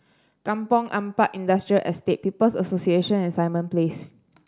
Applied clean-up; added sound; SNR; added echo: none; none; none; none.